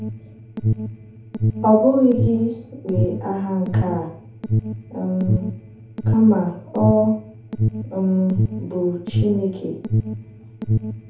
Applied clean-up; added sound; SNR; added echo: none; Alarm; 2 dB; reverberation time 0.5 s.